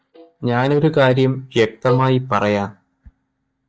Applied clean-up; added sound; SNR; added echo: neural mask model DeepFilterNet 3.